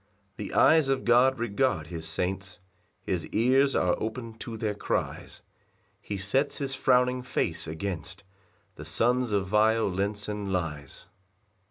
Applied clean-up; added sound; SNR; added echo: none; none; none; none.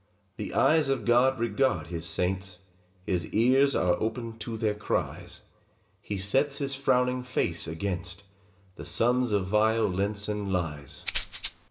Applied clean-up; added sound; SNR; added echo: none; Rattle (instrument); 9 dB; reverberation time 0.7 s.